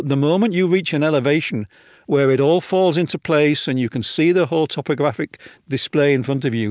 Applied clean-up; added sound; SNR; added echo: none; none; none; none.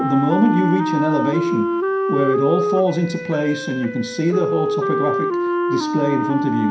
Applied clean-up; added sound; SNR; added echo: none; Wind instrument, woodwind instrument; 0 dB; reverberation time 0.5 s.